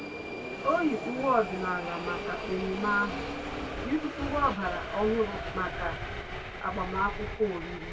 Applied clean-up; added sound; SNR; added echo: none; Subway, metro, underground; 5 dB; reverberation time 0.1 s.